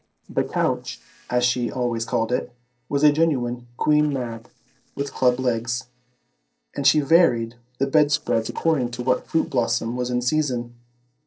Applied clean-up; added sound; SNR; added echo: neural separator model SepFormer DNS4.